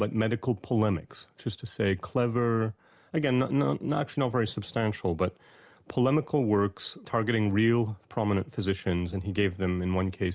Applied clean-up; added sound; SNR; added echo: none; none; none; none.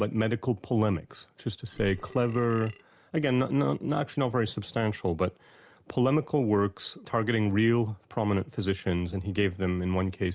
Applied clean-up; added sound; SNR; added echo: none; Burping, eructation; 17 dB; none.